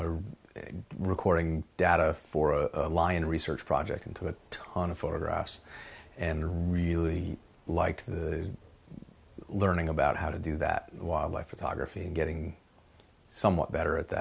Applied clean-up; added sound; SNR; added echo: none; none; none; none.